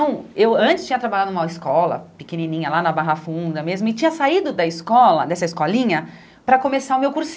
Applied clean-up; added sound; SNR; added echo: none; none; none; none.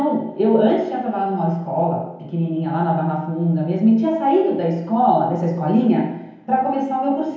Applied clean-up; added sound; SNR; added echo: none; none; none; reverberation time 1.0 s.